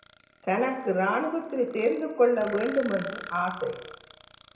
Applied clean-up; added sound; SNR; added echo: none; Burping, eructation; 17 dB; reverberation time 0.8 s.